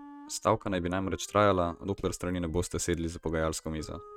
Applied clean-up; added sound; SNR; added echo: neural mask model RNNoise.